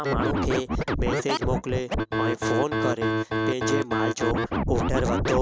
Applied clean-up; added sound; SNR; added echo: none; Scratching (performance technique); -3 dB; none.